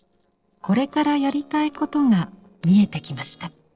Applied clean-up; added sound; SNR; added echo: neural separator model SepFormer DNS4.